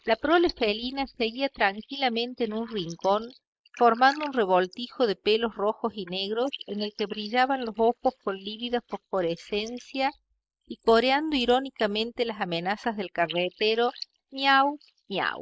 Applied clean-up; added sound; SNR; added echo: neural mask model Resemble Enhance denoiser.